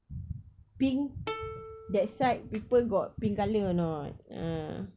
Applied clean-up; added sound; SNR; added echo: none; Plucked string instrument; 14 dB; none.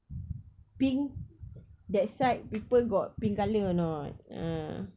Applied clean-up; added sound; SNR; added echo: none; none; none; none.